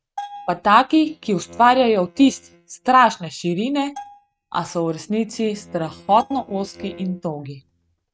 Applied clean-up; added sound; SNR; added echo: neural mask model RNNoise.